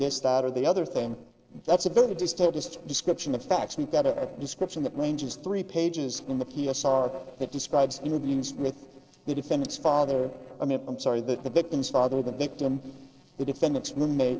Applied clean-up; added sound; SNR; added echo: neural separator model SepFormer DNS4.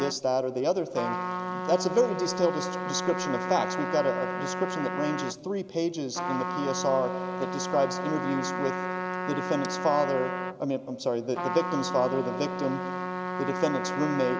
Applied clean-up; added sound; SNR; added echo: none; Trumpet; 4 dB; none.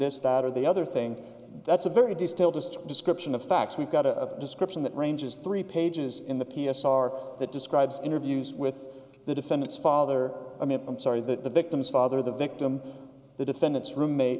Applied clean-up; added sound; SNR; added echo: none; none; none; none.